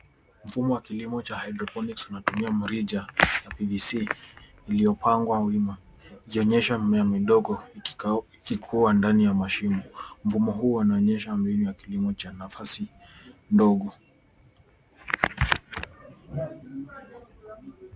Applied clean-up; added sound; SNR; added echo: none; none; none; none.